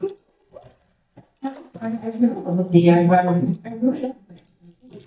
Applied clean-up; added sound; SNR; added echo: neural mask model DeepFilterNet 3.